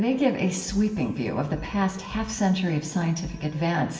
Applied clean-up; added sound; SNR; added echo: none; none; none; reverberation time 1.1 s.